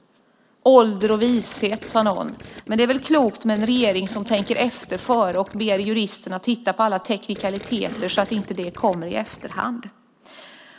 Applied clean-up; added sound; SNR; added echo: none; Gurgling; 18 dB; none.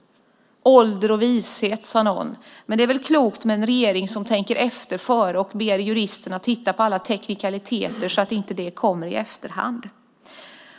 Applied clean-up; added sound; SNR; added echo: none; none; none; none.